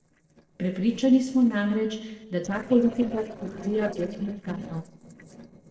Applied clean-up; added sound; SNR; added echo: neural separator model SepFormer DNS4.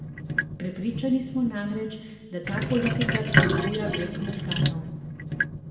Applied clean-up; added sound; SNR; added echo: none; Sink (filling or washing); -2 dB; reverberation time 1.1 s.